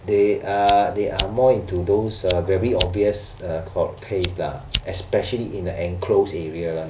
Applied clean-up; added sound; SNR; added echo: none; Fire; 12 dB; none.